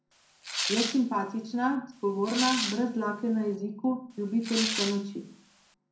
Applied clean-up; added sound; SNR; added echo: none; Tearing; 6 dB; reverberation time 0.5 s.